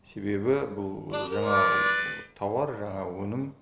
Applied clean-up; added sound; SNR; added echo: none; Harmonica; -3 dB; none.